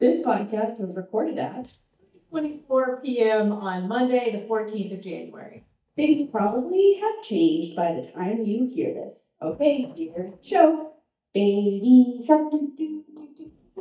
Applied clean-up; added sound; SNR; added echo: neural mask model DeepFilterNet 3.